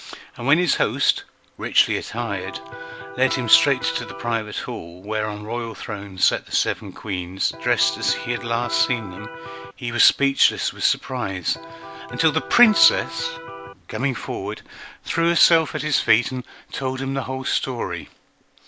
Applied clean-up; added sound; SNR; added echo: none; Electric guitar; 11 dB; none.